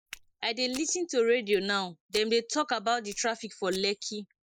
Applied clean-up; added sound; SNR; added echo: neural mask model Resemble Enhance denoiser.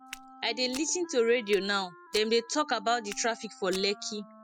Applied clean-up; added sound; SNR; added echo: classical method spectral subtraction.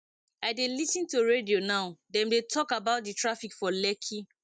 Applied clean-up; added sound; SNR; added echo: none; none; none; none.